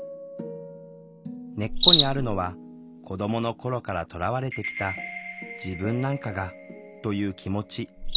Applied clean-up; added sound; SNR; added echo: none; Cricket; -1 dB; none.